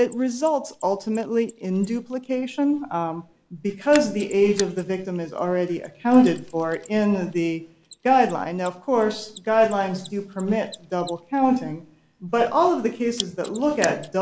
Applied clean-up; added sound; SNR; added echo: neural mask model Resemble Enhance denoiser.